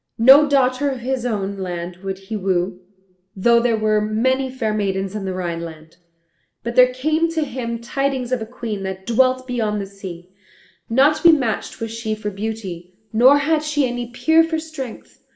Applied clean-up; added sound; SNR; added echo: none; none; none; reverberation time 0.6 s.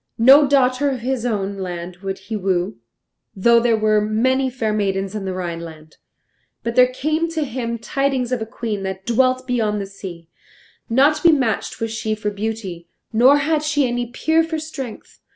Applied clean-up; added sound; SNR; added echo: none; none; none; none.